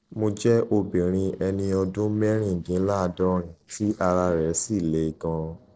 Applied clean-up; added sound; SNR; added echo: neural separator model SepFormer DNS4.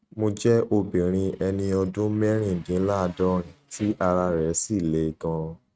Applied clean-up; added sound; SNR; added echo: neural mask model RNNoise.